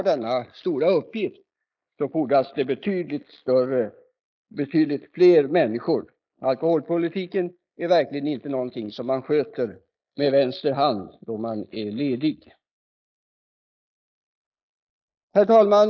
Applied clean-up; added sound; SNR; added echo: neural mask model Resemble Enhance denoiser.